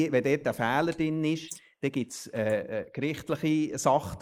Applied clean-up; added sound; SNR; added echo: neural mask model Resemble Enhance denoiser.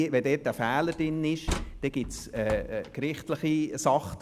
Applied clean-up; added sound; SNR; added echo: none; Slam; 11 dB; none.